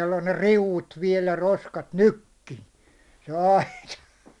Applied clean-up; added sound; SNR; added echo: none; none; none; none.